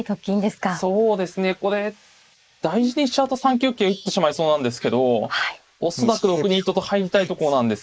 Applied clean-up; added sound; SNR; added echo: neural mask model Resemble Enhance denoiser.